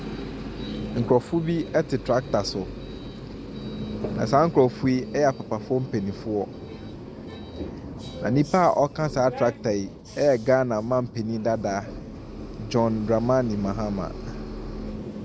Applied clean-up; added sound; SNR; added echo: none; none; none; none.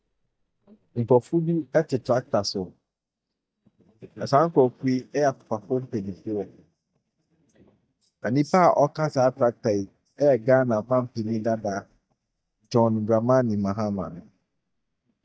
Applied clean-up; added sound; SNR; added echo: neural mask model DeepFilterNet 3.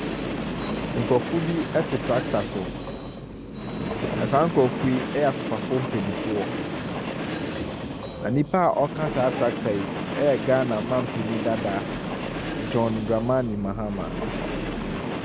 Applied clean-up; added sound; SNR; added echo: none; Train; 5 dB; none.